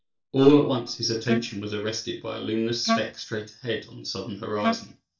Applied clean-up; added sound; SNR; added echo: neural mask model DeepFilterNet 3.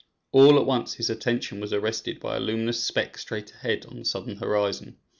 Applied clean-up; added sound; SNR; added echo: none; none; none; none.